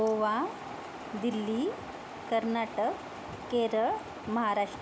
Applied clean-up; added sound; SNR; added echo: none; none; none; none.